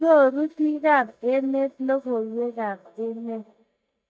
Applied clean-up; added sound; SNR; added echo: neural mask model DeepFilterNet 3.